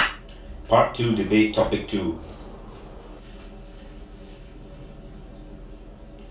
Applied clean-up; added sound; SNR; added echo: none; Subway, metro, underground; 19 dB; reverberation time 0.3 s.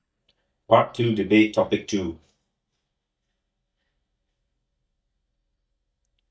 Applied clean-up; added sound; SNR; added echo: neural mask model DeepFilterNet 3.